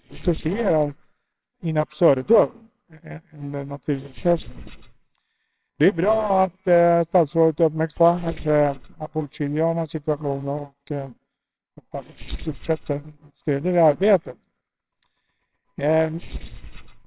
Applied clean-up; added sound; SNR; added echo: neural separator model SepFormer WHAMR!.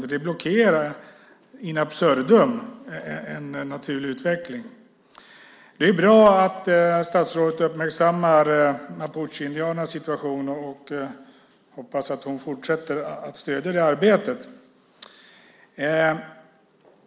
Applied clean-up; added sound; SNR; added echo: none; none; none; none.